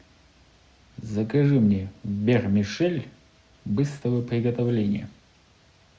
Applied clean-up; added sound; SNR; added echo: none; none; none; none.